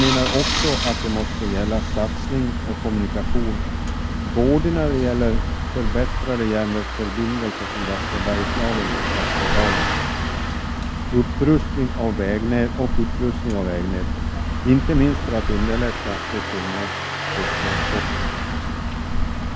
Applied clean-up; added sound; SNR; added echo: none; Engine / Boat, Water vehicle + Engine starting; -1 dB; none.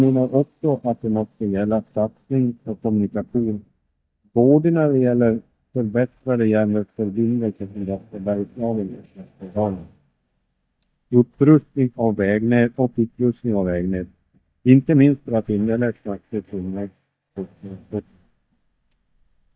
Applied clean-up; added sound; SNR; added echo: neural mask model DeepFilterNet 3.